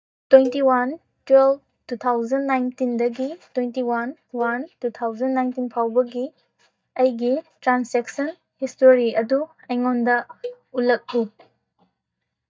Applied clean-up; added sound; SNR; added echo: neural mask model DeepFilterNet 3.